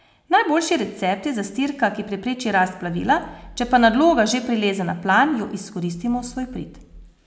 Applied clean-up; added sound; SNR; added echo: none; none; none; none.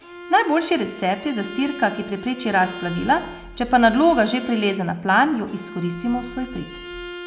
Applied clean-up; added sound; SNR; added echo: none; Bowed string instrument; 15 dB; none.